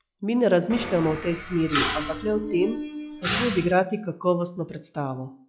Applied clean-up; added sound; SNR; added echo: classical method log-MMSE.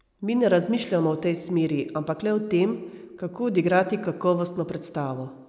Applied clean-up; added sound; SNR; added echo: none; none; none; none.